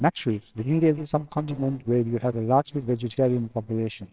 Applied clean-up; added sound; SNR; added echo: neural separator model SepFormer WHAMR!.